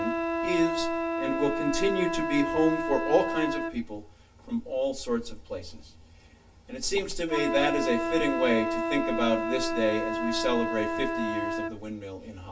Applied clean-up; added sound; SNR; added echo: none; Wind instrument, woodwind instrument; 2 dB; reverberation time 0.1 s.